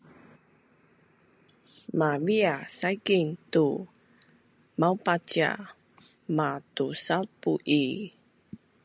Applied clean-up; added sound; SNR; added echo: none; none; none; none.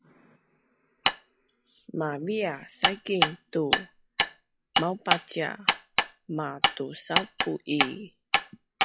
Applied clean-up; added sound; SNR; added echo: classical method log-MMSE.